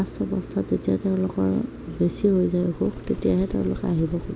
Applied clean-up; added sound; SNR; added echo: none; Bird; 15 dB; none.